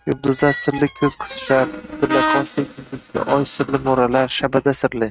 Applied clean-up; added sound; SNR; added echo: neural mask model RNNoise.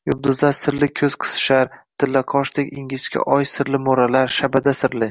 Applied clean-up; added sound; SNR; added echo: none; none; none; none.